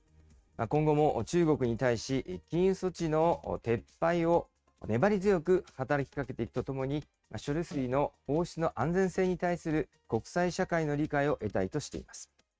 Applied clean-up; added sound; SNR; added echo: neural mask model RNNoise.